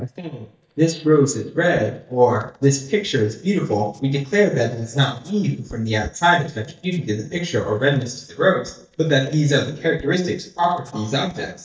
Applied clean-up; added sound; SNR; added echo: neural mask model DeepFilterNet 3.